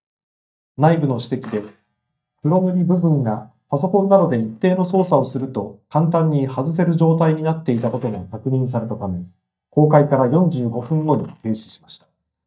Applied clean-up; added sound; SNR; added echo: neural mask model DeepFilterNet 3.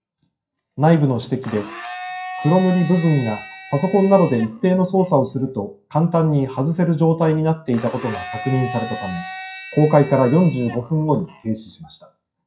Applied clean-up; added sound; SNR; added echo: classical method WPE with log-MMSE.